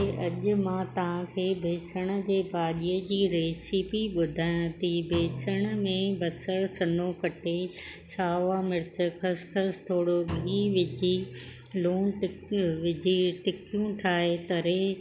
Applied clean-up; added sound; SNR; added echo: none; Drum; 15 dB; none.